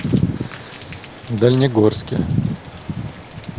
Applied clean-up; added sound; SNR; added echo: none; Rain; 20 dB; none.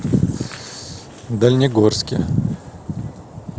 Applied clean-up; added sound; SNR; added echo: none; none; none; none.